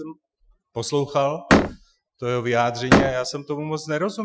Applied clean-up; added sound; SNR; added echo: classical method Wiener filter.